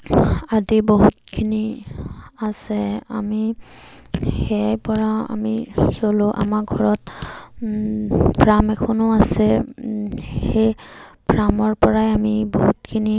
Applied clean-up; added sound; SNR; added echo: none; Raindrop / Drip; 15 dB; none.